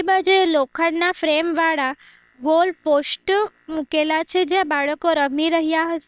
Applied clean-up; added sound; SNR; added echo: neural separator model SepFormer WHAM!.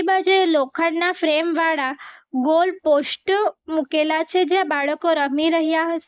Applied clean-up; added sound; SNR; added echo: neural mask model Resemble Enhance denoiser.